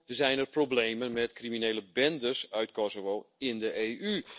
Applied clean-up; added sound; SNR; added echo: neural separator model SepFormer DNS4.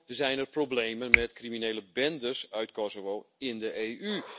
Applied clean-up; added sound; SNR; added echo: none; Finger snapping; 0 dB; none.